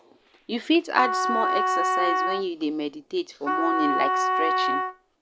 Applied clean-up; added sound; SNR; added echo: none; Wind instrument, woodwind instrument; -2 dB; none.